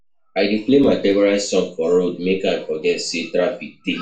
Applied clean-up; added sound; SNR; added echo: none; none; none; reverberation time 0.3 s.